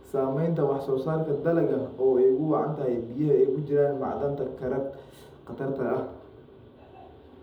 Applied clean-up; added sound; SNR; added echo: none; none; none; reverberation time 0.8 s.